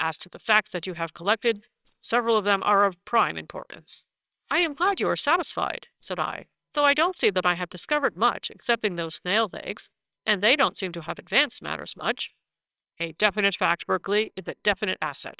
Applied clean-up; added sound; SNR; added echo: neural separator model SepFormer WHAMR!.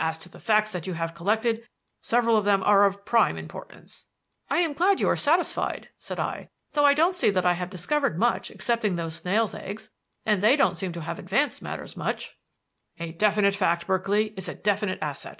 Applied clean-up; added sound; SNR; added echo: none; none; none; none.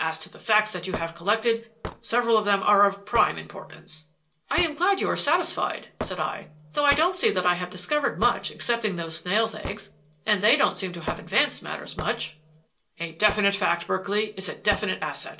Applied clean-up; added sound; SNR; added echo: none; Hammer / Wood; 16 dB; reverberation time 0.2 s.